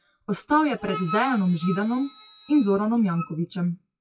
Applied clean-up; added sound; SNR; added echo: classical method WPE with log-MMSE.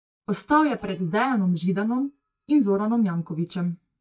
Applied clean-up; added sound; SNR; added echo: neural mask model DeepFilterNet 3.